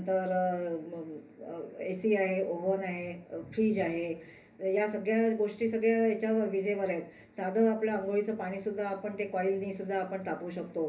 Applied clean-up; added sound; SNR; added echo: none; none; none; reverberation time 0.3 s.